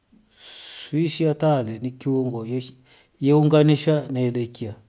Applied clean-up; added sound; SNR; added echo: none; none; none; none.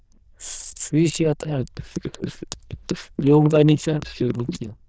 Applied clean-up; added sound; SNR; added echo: neural diffusion model UNIVERSE++.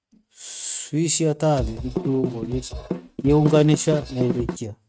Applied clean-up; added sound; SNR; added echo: neural mask model RNNoise.